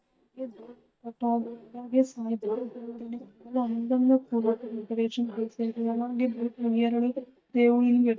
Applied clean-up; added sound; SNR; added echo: neural mask model DeepFilterNet 3.